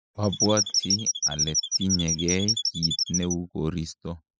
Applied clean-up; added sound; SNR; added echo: classical method spectral subtraction.